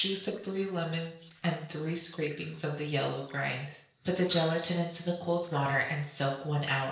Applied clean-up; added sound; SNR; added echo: neural separator model SepFormer DNS4.